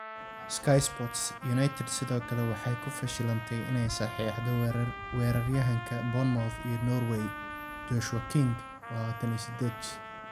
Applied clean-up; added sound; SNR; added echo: none; Trumpet; 11 dB; none.